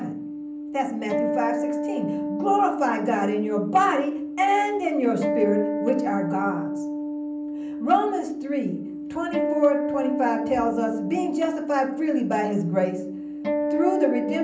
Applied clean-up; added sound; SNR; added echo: none; Acoustic guitar; 3 dB; reverberation time 0.6 s.